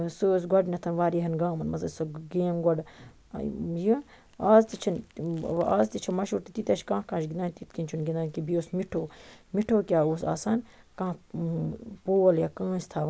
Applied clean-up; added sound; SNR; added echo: none; none; none; none.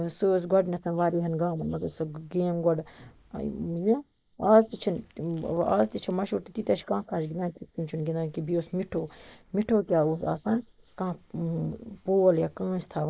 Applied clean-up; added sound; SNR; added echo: neural mask model Resemble Enhance denoiser.